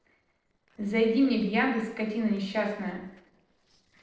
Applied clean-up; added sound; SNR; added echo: neural separator model SepFormer DNS4.